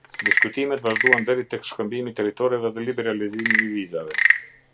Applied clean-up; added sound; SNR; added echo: none; Wood / Percussion / Frog; -1 dB; none.